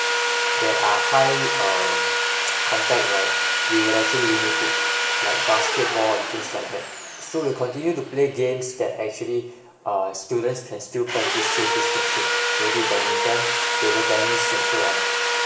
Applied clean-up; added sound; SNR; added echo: none; Sawing; -3 dB; reverberation time 0.8 s.